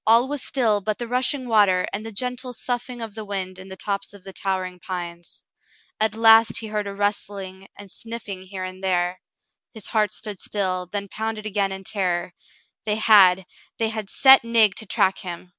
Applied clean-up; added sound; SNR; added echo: none; none; none; none.